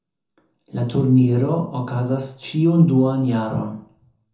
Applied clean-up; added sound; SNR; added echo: none; none; none; reverberation time 0.6 s.